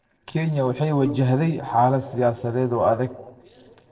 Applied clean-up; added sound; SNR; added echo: neural separator model SepFormer DNS4.